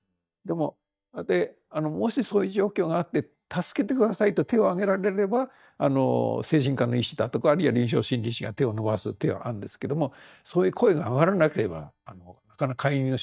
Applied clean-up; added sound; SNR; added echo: neural mask model DeepFilterNet 3.